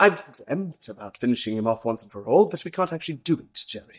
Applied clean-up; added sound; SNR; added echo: neural mask model DeepFilterNet 3.